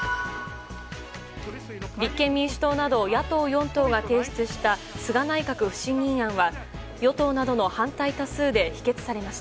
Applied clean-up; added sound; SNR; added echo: none; none; none; none.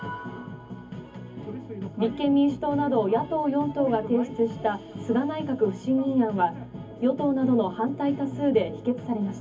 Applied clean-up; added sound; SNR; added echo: none; none; none; reverberation time 0.3 s.